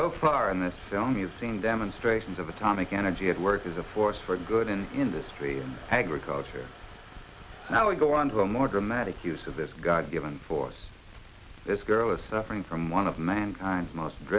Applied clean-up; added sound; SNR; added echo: none; none; none; none.